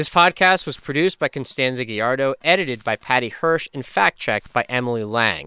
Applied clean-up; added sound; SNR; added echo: neural separator model SepFormer WHAM!.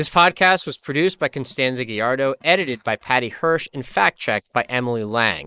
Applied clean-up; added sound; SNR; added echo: neural mask model Resemble Enhance denoiser.